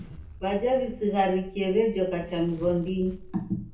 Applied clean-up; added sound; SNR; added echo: none; Zipper (clothing); 17 dB; reverberation time 0.6 s.